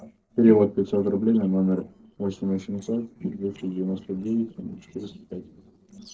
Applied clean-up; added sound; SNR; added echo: neural separator model SepFormer DNS4.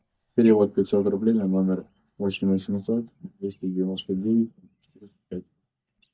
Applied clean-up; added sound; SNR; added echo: neural mask model DeepFilterNet 3.